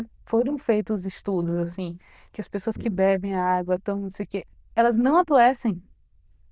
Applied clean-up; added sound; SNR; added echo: neural diffusion model UNIVERSE++.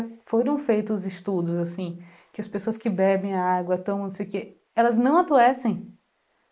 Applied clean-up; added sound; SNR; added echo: neural mask model Resemble Enhance denoiser.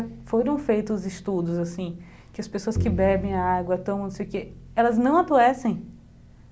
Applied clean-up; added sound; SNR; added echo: none; Bowed string instrument; 12 dB; none.